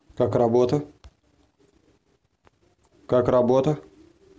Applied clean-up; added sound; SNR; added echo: none; none; none; none.